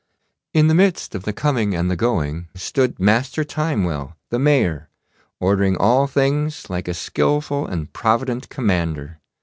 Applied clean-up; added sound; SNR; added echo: none; none; none; none.